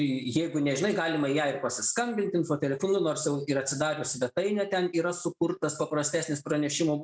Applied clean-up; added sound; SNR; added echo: none; none; none; none.